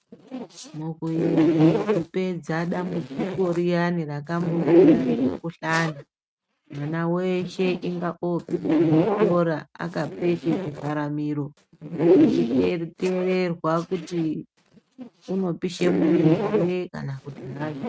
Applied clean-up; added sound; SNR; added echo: neural mask model RNNoise.